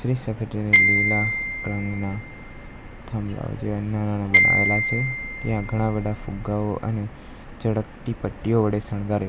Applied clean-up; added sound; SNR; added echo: none; Glockenspiel; -1 dB; none.